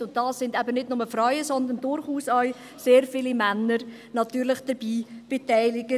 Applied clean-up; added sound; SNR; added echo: none; none; none; none.